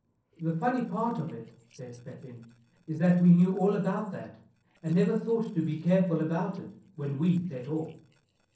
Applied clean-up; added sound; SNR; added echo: neural separator model SepFormer DNS4.